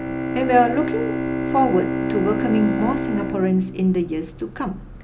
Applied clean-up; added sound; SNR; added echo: none; Bowed string instrument; 3 dB; none.